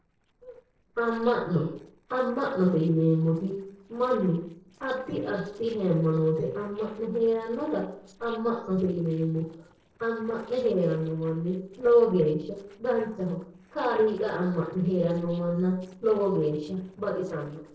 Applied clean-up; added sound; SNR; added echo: neural separator model SepFormer DNS4.